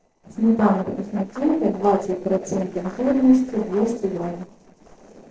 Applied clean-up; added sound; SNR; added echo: neural separator model SepFormer DNS4.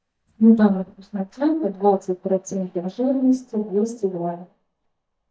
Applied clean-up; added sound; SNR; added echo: neural mask model DeepFilterNet 3.